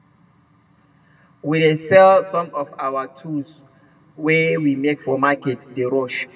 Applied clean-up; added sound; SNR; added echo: none; none; none; reverberation time 1.3 s.